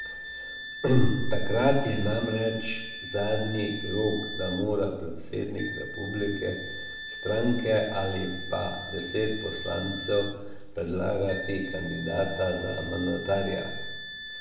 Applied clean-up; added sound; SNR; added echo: none; Wind instrument, woodwind instrument; 11 dB; reverberation time 0.8 s.